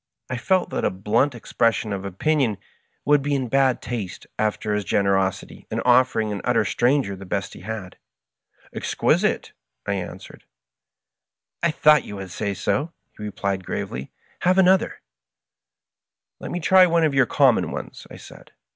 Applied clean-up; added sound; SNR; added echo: none; none; none; none.